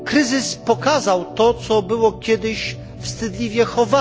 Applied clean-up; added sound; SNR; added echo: none; Organ; 13 dB; none.